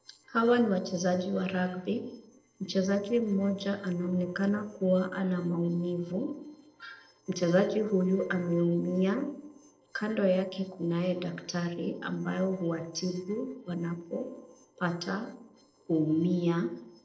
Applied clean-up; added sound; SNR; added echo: neural separator model SepFormer DNS4.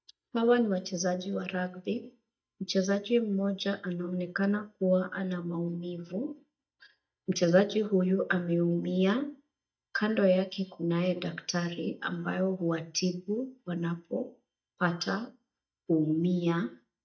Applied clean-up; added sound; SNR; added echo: neural mask model DeepFilterNet 3.